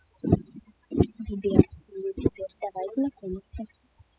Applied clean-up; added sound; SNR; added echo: classical method spectral subtraction.